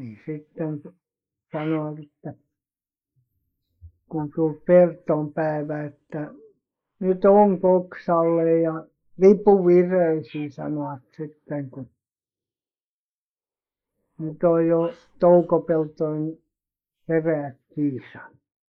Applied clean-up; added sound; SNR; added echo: neural mask model Resemble Enhance denoiser.